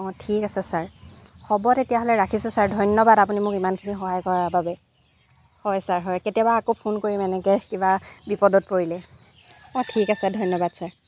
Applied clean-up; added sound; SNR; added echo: none; none; none; none.